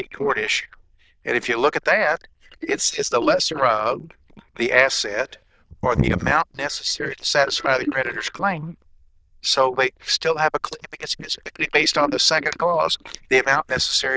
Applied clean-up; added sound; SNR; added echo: neural diffusion model UNIVERSE++.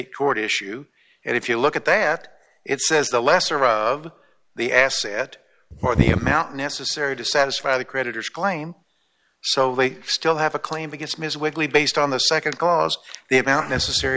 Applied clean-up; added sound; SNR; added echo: none; none; none; none.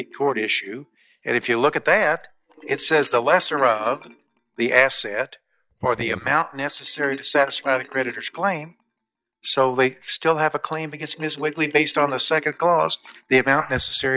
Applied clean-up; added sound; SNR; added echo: neural mask model DeepFilterNet 3.